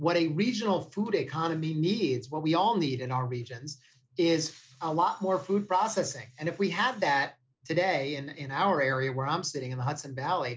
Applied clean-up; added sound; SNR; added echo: none; none; none; none.